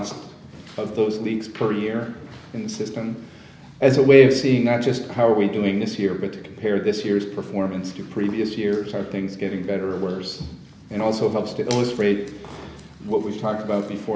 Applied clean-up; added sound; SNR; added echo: none; none; none; none.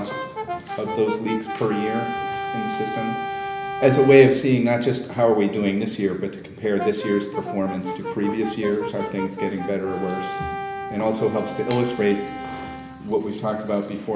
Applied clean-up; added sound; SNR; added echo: none; Brass instrument; 9 dB; none.